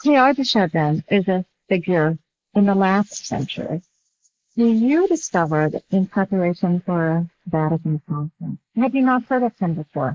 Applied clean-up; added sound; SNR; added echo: neural mask model Resemble Enhance denoiser.